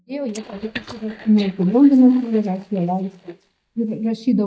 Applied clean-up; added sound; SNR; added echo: neural mask model DeepFilterNet 3.